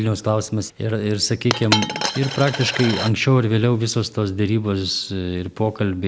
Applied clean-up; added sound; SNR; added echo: none; Coin (dropping); 8 dB; none.